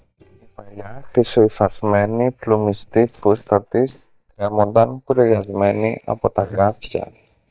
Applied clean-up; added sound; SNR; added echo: neural mask model DeepFilterNet 3.